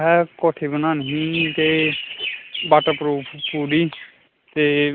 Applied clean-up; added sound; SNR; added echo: none; none; none; none.